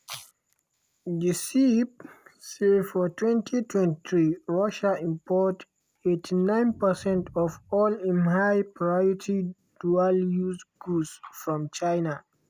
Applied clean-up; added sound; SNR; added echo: none; none; none; none.